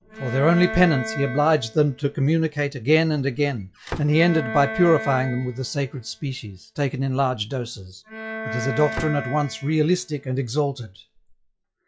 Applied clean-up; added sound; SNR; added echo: classical method log-MMSE.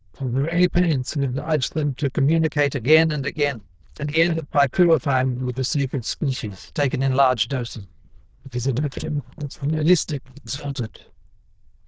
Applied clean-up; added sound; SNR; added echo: neural diffusion model UNIVERSE++.